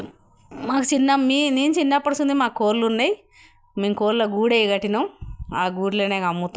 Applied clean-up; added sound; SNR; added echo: none; none; none; none.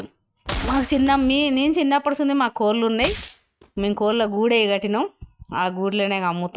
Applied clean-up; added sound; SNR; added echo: neural mask model RNNoise.